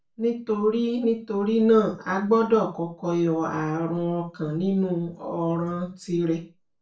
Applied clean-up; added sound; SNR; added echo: none; none; none; reverberation time 0.3 s.